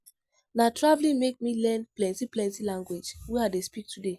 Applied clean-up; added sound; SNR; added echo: none; none; none; none.